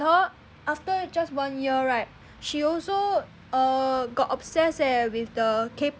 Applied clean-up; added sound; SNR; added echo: none; none; none; none.